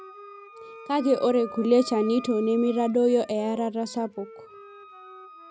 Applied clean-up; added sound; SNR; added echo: none; Wind instrument, woodwind instrument + Wind instrument, woodwind instrument; 18 dB; none.